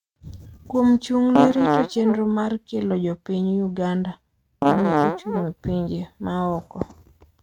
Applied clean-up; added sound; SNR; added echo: neural mask model RNNoise.